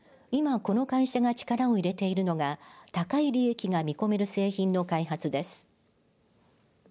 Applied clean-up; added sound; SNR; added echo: none; none; none; none.